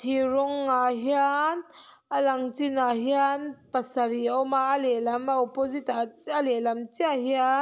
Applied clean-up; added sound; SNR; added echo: none; none; none; none.